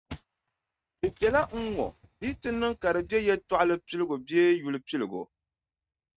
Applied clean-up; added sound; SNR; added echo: neural mask model RNNoise.